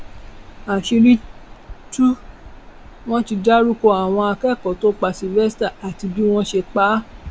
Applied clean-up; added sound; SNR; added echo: none; Bird vocalization, bird call, bird song; 20 dB; none.